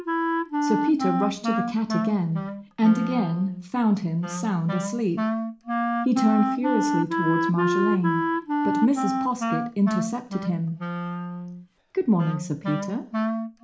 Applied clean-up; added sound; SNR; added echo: none; Wind instrument, woodwind instrument; 2 dB; reverberation time 0.4 s.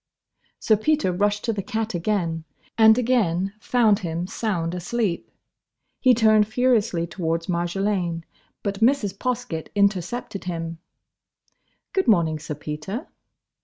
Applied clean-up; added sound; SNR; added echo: none; none; none; none.